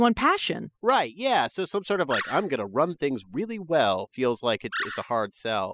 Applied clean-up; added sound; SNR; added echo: classical method spectral subtraction.